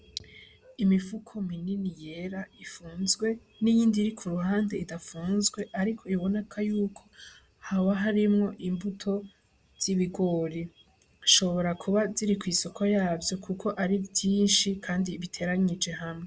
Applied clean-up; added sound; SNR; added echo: none; none; none; none.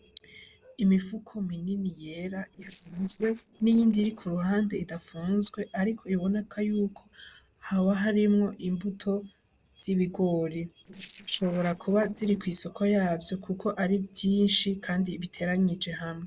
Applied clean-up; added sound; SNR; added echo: neural separator model SepFormer DNS4.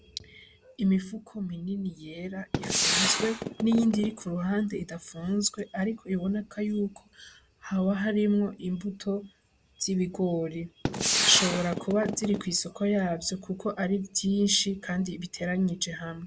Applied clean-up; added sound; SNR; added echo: none; Gunshot, gunfire; 0 dB; none.